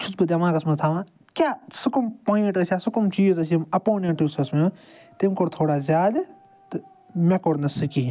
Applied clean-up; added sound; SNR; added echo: none; none; none; none.